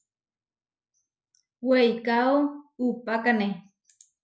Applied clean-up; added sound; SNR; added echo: none; none; none; none.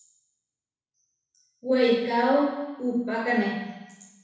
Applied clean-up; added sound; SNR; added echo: none; none; none; reverberation time 1.0 s.